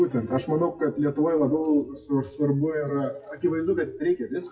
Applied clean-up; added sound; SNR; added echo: classical method WPE with log-MMSE.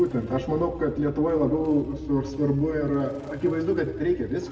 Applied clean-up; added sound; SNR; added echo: none; Engine starting / Motorcycle; 16 dB; reverberation time 1.1 s.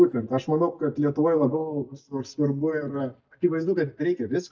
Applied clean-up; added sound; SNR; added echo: neural mask model DeepFilterNet 3.